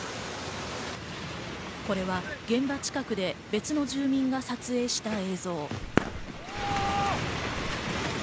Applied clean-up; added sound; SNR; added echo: none; Fireworks; 4 dB; none.